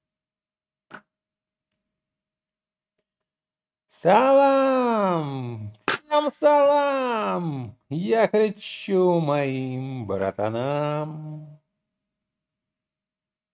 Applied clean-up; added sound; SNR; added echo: neural mask model RNNoise.